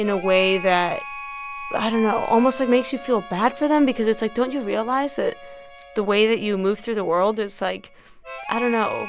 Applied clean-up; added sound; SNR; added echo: none; Harmonica; 13 dB; none.